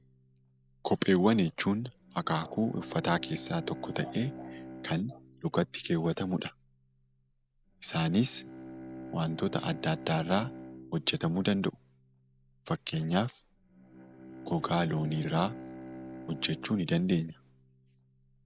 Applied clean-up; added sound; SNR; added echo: none; Bowed string instrument; 17 dB; none.